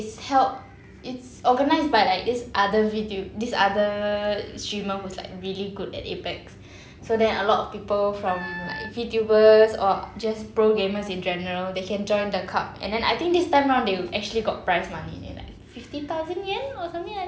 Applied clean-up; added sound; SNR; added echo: none; Wind instrument, woodwind instrument; 13 dB; none.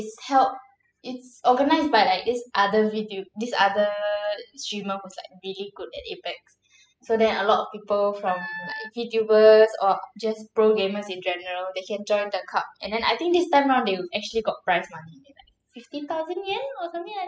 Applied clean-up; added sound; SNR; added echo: classical method spectral subtraction.